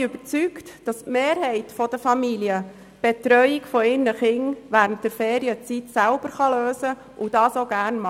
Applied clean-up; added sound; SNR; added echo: none; none; none; none.